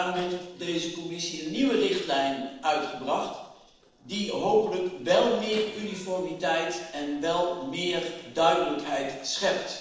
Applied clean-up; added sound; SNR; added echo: neural separator model SepFormer DNS4.